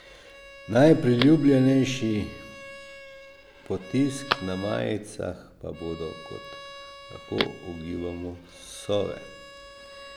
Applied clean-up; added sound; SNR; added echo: none; Bowed string instrument + Telephone; 12 dB; none.